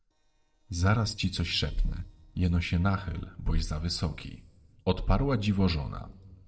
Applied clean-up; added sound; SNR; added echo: neural separator model SepFormer DNS4.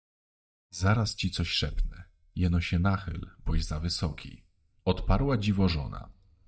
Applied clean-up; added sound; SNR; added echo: neural mask model DeepFilterNet 3.